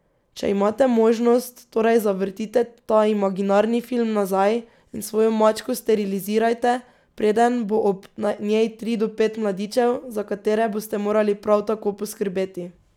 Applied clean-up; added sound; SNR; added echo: none; none; none; none.